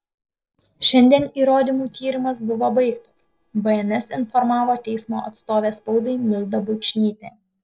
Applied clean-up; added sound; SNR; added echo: neural separator model SepFormer DNS4.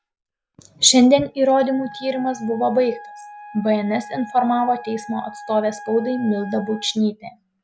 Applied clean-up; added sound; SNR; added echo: none; Wind instrument, woodwind instrument; 18 dB; none.